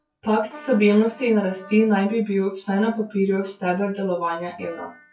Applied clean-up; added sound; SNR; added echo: classical method WPE with log-MMSE.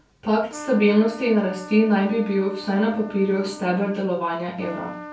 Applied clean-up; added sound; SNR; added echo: none; Trumpet; 16 dB; reverberation time 0.3 s.